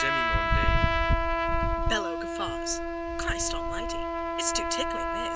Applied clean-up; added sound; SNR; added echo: none; Trumpet; -1 dB; none.